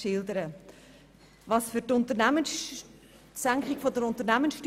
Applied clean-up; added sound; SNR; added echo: none; none; none; none.